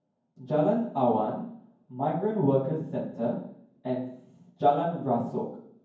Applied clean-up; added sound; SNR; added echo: none; none; none; reverberation time 0.9 s.